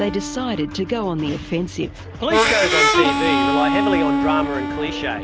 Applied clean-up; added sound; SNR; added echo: none; Harmonica; -2 dB; none.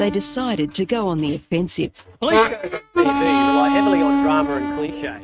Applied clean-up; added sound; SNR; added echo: neural mask model RNNoise.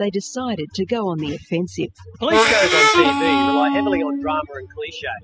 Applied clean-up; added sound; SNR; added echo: classical method spectral subtraction.